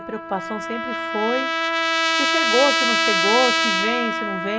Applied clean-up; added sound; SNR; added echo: none; Trumpet; -4 dB; none.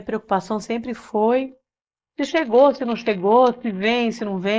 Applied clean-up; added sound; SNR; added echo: neural mask model Resemble Enhance denoiser.